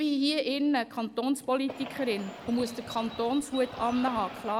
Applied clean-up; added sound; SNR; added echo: none; Bird; 13 dB; none.